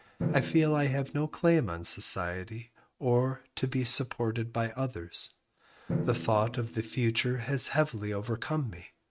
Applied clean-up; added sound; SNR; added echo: neural mask model RNNoise.